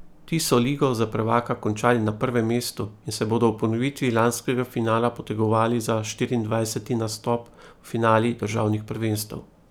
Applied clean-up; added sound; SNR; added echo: none; none; none; none.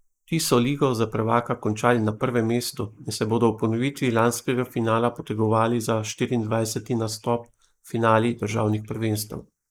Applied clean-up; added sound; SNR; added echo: neural mask model Resemble Enhance denoiser.